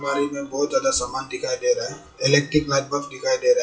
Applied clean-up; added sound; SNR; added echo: classical method WPE with log-MMSE.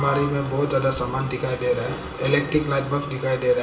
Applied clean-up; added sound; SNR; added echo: none; Wind instrument, woodwind instrument; 18 dB; reverberation time 0.7 s.